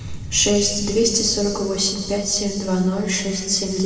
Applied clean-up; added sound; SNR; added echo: none; Thunder; 17 dB; reverberation time 2.1 s.